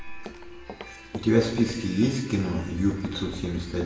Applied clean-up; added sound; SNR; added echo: none; Run; 19 dB; reverberation time 1.0 s.